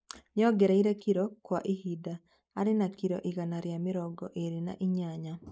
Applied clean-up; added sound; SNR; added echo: neural mask model Resemble Enhance denoiser.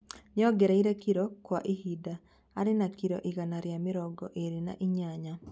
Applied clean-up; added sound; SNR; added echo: none; none; none; none.